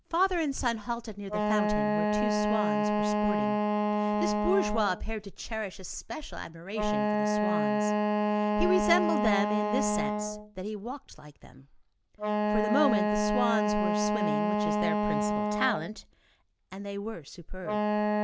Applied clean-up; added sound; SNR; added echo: none; Wind instrument, woodwind instrument; -4 dB; none.